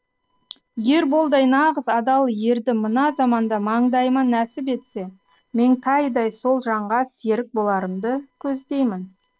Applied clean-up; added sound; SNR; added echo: neural separator model SepFormer DNS4.